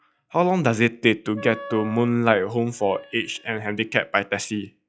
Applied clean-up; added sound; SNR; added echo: classical method log-MMSE.